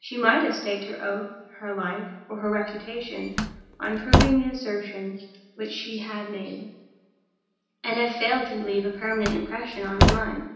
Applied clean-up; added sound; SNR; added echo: none; Slam; -3 dB; reverberation time 0.9 s.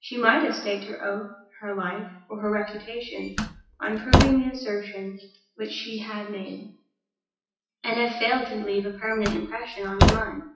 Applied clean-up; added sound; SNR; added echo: classical method WPE with log-MMSE.